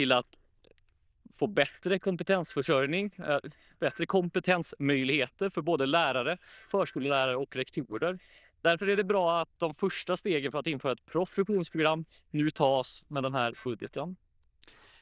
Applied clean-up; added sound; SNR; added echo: neural diffusion model UNIVERSE++.